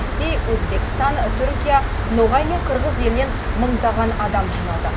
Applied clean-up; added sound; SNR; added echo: none; Cricket; -1 dB; reverberation time 1.1 s.